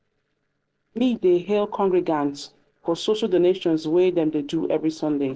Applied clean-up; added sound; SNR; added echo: neural separator model SepFormer DNS4.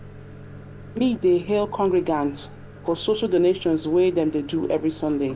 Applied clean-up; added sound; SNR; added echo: none; Microwave oven; 18 dB; none.